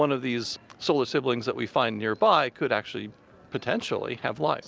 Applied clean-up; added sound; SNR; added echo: none; none; none; none.